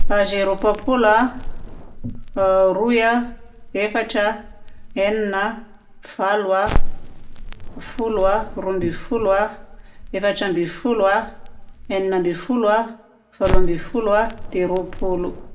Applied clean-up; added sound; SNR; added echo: none; Crackle; 3 dB; reverberation time 0.4 s.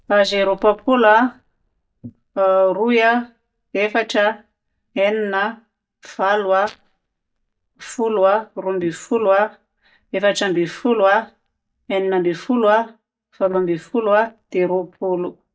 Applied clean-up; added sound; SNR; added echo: neural mask model DeepFilterNet 3.